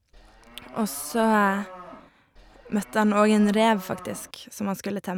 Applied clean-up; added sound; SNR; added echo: none; Livestock, farm animals, working animals; 18 dB; none.